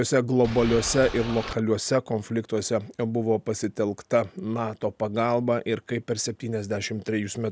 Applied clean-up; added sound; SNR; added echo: none; Boat, Water vehicle; 8 dB; none.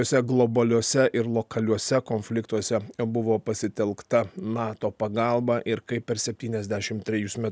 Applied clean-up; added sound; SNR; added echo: none; none; none; none.